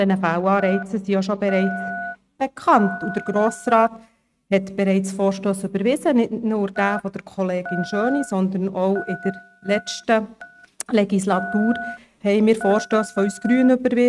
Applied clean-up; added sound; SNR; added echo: neural mask model RNNoise.